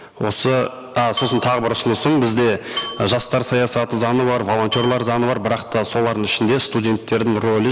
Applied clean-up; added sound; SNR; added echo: none; Dishes, pots, and pans / Glass / Bell; 10 dB; none.